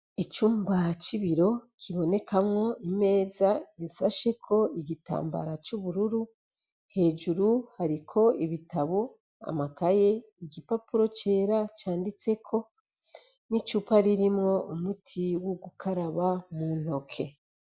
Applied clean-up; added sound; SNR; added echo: none; none; none; none.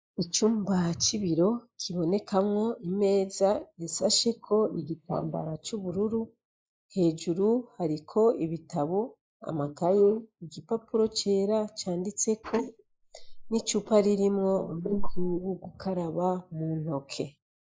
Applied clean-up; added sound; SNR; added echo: neural mask model Resemble Enhance denoiser.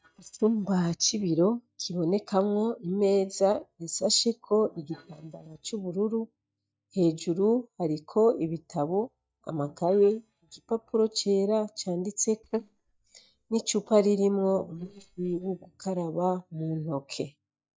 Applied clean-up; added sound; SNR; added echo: neural mask model DeepFilterNet 3.